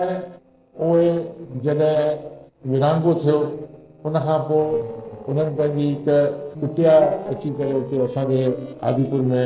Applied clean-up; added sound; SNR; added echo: neural separator model SepFormer DNS4.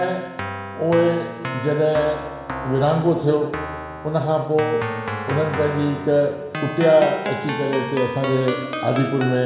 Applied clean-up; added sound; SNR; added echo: none; Keyboard (musical); 8 dB; reverberation time 1.1 s.